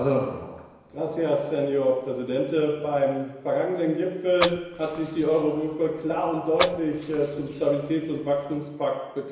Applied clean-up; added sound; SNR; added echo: none; Fire; 9 dB; reverberation time 1.0 s.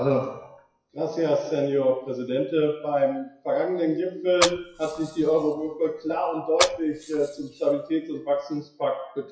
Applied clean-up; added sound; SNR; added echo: classical method WPE with log-MMSE.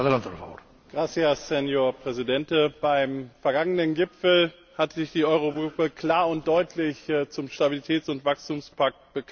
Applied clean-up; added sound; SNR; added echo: none; none; none; none.